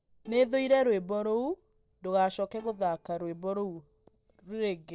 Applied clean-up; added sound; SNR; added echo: neural separator model SepFormer DNS4.